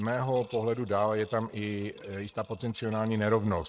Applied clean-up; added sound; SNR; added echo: neural mask model RNNoise.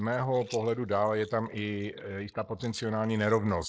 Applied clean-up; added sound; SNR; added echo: neural mask model Resemble Enhance denoiser.